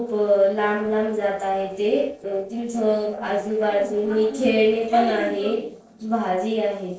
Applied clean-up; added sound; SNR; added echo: neural separator model SepFormer DNS4.